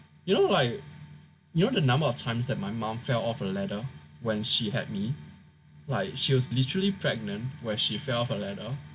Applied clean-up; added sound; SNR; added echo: none; none; none; none.